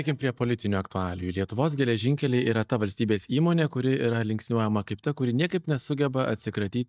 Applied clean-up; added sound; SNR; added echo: neural mask model DeepFilterNet 3.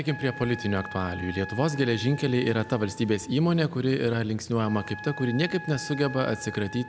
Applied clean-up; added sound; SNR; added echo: none; Wind instrument, woodwind instrument; 15 dB; none.